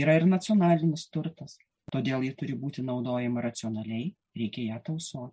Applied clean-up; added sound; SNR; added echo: none; none; none; none.